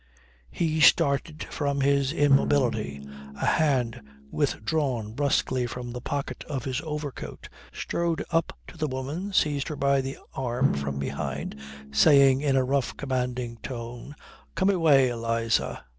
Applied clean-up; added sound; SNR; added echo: none; Drum; 11 dB; none.